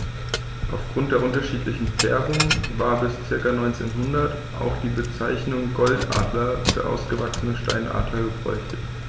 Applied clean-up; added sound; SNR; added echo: none; Keys jangling; 7 dB; none.